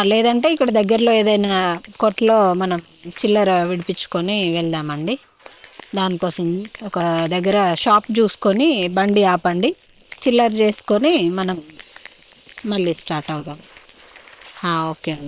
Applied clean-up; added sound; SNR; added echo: neural separator model SepFormer WHAM!.